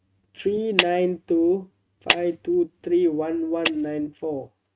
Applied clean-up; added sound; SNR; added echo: neural mask model RNNoise.